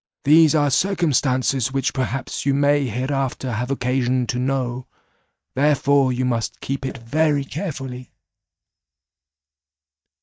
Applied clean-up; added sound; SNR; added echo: neural mask model DeepFilterNet 3.